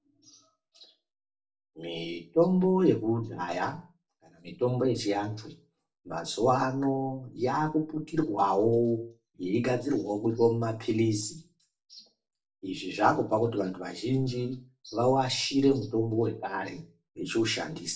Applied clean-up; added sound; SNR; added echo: none; none; none; reverberation time 0.3 s.